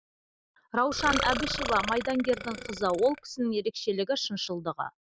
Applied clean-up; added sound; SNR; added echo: none; Burping, eructation; 5 dB; none.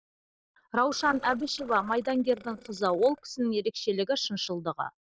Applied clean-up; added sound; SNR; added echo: neural separator model SepFormer DNS4.